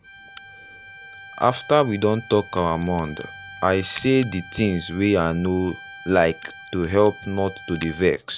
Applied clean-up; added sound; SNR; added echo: none; Crack + Bowed string instrument; 16 dB; none.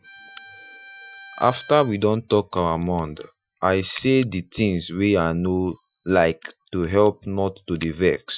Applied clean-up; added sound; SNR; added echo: classical method Wiener filter.